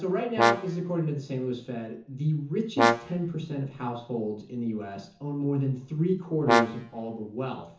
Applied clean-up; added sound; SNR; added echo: none; Brass instrument; -2 dB; reverberation time 0.6 s.